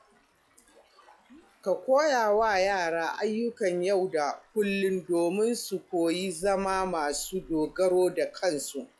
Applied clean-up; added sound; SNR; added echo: classical method log-MMSE.